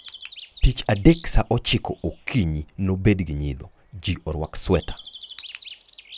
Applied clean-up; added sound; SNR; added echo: none; Bird; 20 dB; none.